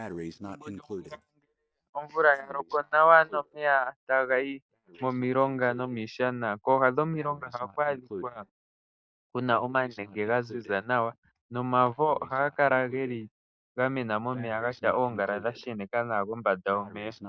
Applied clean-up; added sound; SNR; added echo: neural mask model DeepFilterNet 3.